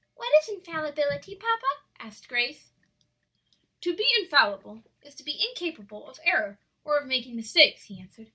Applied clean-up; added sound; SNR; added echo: none; none; none; none.